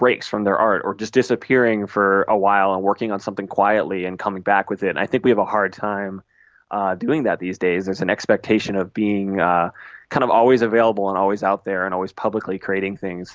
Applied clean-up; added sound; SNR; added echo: none; none; none; none.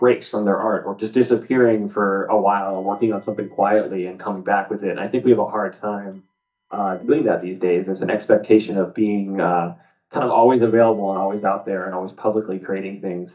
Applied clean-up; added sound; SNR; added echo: neural mask model DeepFilterNet 3.